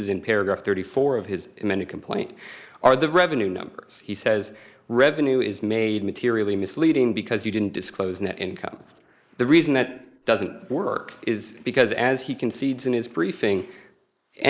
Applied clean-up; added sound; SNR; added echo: neural mask model Resemble Enhance denoiser.